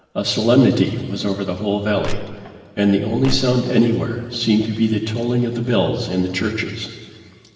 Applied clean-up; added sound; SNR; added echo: none; Crushing; 7 dB; reverberation time 2.3 s.